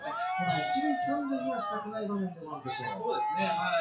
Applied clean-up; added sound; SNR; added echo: classical method WPE with log-MMSE.